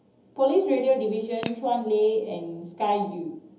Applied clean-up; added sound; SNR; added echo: none; Crack / Crackle; 11 dB; reverberation time 0.7 s.